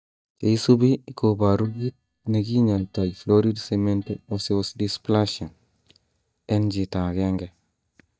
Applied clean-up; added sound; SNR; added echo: neural mask model DeepFilterNet 3.